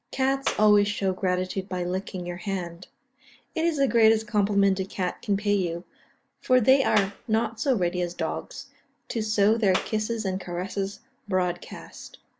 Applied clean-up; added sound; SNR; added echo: none; Clapping; 8 dB; none.